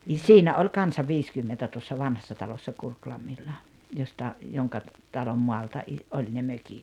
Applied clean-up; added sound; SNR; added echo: none; none; none; none.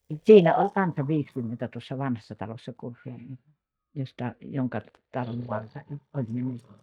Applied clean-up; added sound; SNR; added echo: neural mask model DeepFilterNet 3.